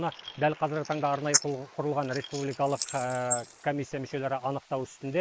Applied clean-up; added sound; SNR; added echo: neural mask model Resemble Enhance denoiser.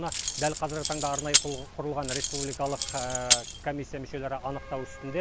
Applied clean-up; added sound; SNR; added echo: none; Keys jangling; -3 dB; none.